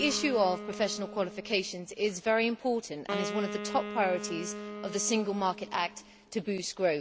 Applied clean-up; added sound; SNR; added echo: none; Wind instrument, woodwind instrument; 10 dB; none.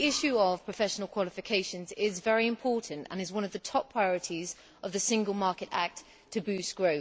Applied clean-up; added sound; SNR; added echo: none; none; none; none.